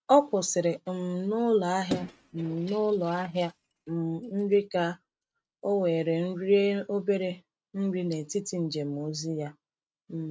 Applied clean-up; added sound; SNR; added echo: neural mask model RNNoise.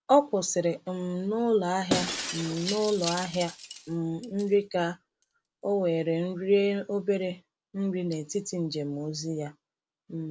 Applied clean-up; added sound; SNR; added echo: none; Shatter; 8 dB; none.